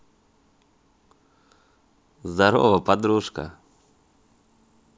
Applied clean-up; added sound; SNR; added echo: none; none; none; none.